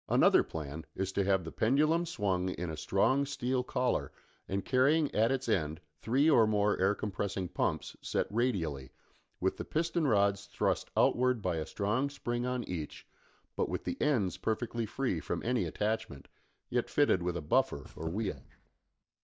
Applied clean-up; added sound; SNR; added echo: neural mask model DeepFilterNet 3.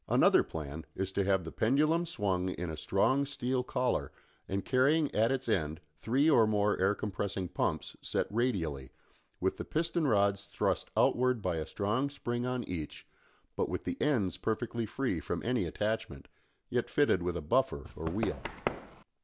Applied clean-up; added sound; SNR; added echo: none; Run; 8 dB; none.